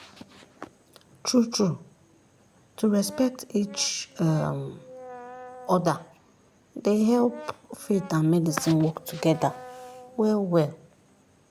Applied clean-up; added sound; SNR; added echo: none; Brass instrument; 18 dB; none.